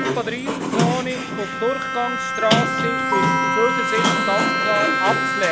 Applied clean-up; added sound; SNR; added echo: none; Bowed string instrument + Sliding door; -4 dB; none.